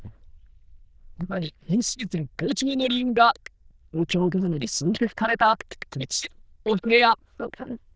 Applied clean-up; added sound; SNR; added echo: neural diffusion model UNIVERSE++.